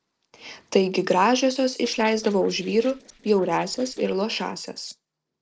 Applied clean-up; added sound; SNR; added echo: neural separator model SepFormer DNS4.